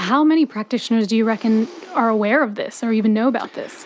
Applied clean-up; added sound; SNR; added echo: none; none; none; none.